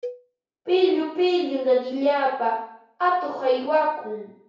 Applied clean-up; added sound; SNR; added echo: none; Cowbell; 19 dB; reverberation time 0.6 s.